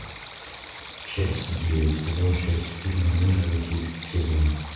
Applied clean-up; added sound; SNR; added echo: none; Stream; 15 dB; reverberation time 1.1 s.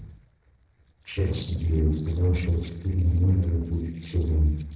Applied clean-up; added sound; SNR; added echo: neural separator model SepFormer DNS4.